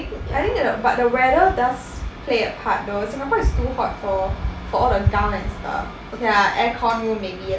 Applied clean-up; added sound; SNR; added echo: none; none; none; none.